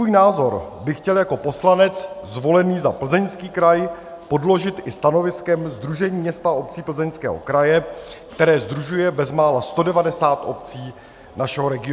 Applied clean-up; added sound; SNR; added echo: none; none; none; none.